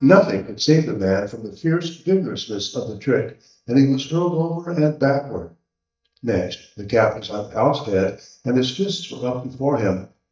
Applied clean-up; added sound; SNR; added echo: neural mask model DeepFilterNet 3.